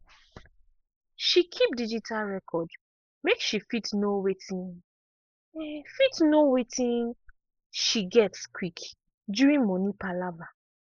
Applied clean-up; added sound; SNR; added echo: neural mask model Resemble Enhance denoiser.